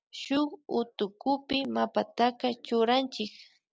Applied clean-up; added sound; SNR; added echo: none; none; none; none.